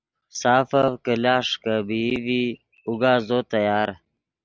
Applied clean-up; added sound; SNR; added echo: none; none; none; none.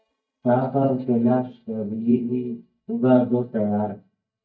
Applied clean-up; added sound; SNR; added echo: neural mask model DeepFilterNet 3.